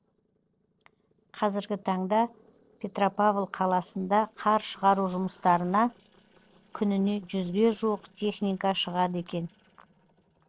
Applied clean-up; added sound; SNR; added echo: neural separator model SepFormer DNS4.